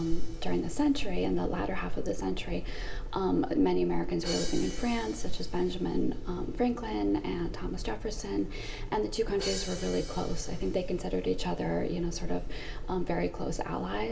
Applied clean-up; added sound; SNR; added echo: none; Crash cymbal; 20 dB; reverberation time 0.3 s.